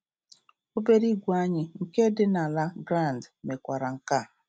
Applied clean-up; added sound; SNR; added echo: none; none; none; none.